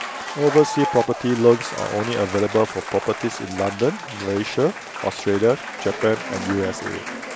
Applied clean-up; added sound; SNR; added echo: none; Applause / Crowd / Cheering; 9 dB; none.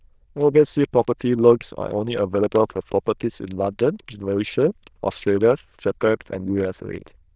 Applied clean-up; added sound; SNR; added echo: neural diffusion model UNIVERSE++.